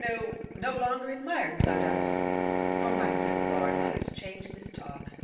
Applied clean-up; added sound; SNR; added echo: none; Drill; -4 dB; reverberation time 0.7 s.